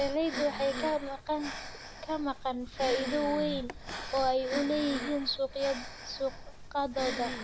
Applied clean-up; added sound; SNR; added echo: none; Breathing; 7 dB; none.